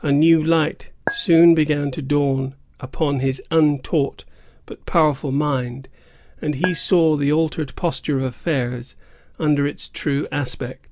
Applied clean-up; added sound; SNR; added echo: none; Chink, clink; 9 dB; none.